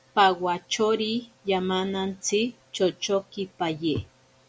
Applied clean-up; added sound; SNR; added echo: none; none; none; none.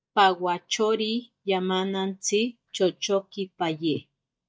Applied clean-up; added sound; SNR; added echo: neural mask model DeepFilterNet 3.